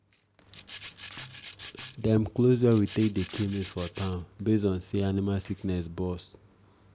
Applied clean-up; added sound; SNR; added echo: none; Rattle (instrument); 17 dB; none.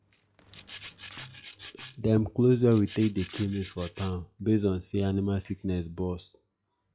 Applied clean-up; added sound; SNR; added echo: classical method log-MMSE.